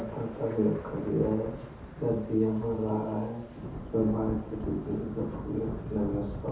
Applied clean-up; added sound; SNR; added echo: none; Thunder / Rain; 9 dB; reverberation time 0.6 s.